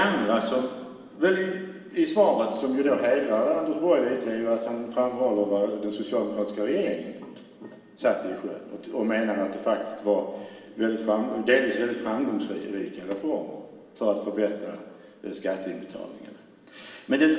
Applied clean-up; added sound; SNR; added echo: none; none; none; reverberation time 2.3 s.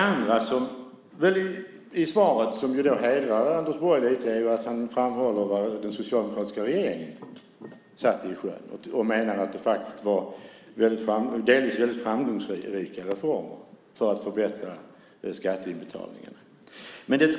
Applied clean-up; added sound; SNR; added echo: none; none; none; none.